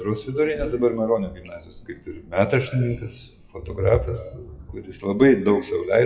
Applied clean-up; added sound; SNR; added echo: classical method WPE with log-MMSE.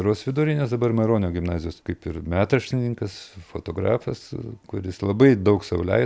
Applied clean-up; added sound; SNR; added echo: none; none; none; none.